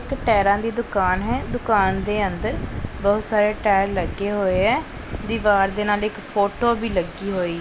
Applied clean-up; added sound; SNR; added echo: none; none; none; none.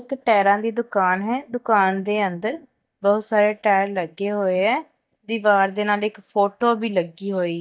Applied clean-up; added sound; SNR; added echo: neural mask model DeepFilterNet 3.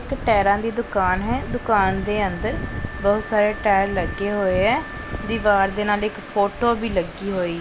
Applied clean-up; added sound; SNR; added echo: none; Wind instrument, woodwind instrument; 18 dB; none.